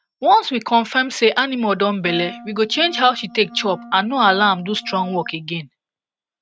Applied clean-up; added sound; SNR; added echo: neural mask model RNNoise.